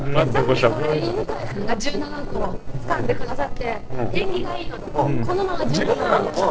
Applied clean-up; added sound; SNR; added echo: neural separator model SepFormer DNS4.